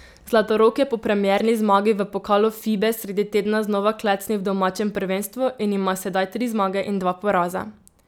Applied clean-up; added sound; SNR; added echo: none; none; none; none.